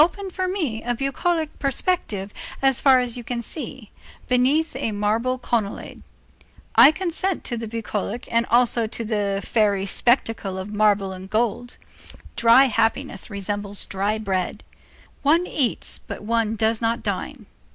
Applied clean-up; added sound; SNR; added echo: none; none; none; none.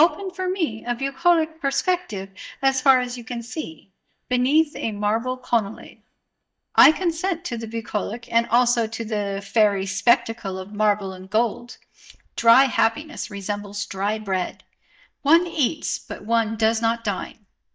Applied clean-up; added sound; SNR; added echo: neural mask model DeepFilterNet 3.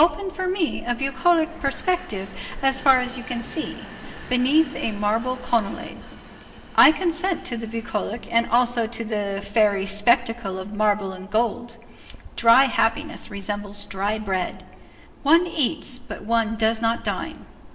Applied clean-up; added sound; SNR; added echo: none; Vehicle; 18 dB; reverberation time 0.9 s.